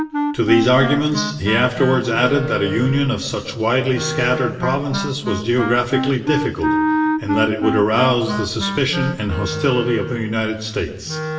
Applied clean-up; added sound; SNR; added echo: none; Wind instrument, woodwind instrument; 5 dB; reverberation time 1.2 s.